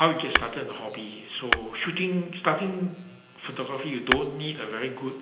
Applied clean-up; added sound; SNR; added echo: none; Tap / Hammer; 2 dB; reverberation time 0.9 s.